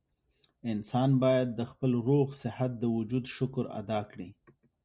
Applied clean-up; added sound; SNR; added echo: none; none; none; none.